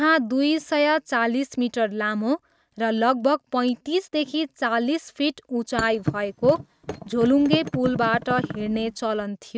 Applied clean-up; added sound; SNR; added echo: neural mask model RNNoise.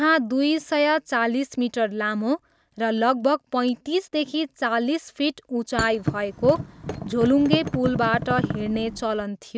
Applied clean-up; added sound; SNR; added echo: none; Thump, thud; 6 dB; none.